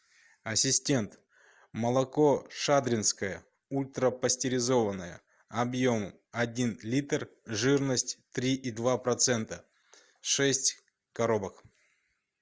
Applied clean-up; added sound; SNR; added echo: none; none; none; none.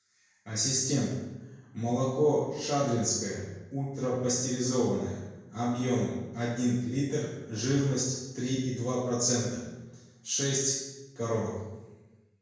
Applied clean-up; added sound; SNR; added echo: none; none; none; reverberation time 1.0 s.